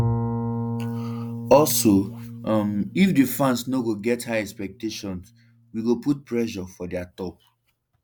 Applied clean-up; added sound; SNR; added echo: none; Bowed string instrument; 8 dB; none.